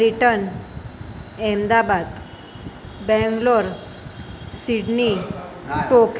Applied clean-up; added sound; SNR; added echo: none; none; none; none.